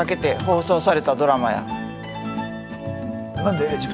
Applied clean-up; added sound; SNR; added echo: none; none; none; none.